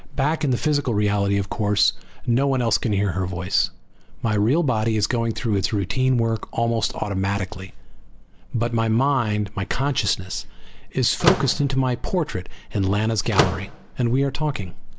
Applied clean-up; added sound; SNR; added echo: none; Slam / Microwave oven; 4 dB; none.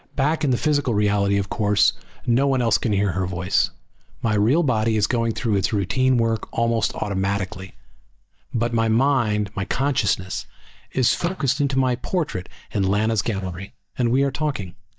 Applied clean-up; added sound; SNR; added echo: neural mask model DeepFilterNet 3.